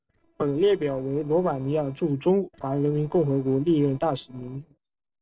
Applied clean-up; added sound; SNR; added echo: neural separator model SepFormer DNS4.